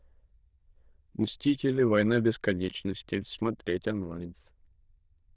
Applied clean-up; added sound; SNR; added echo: neural diffusion model UNIVERSE++.